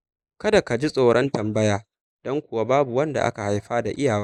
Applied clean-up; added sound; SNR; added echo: neural mask model Resemble Enhance denoiser.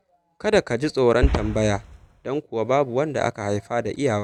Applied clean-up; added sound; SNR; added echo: none; Boom; 3 dB; none.